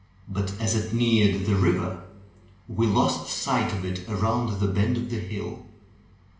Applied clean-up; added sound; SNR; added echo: none; none; none; reverberation time 0.9 s.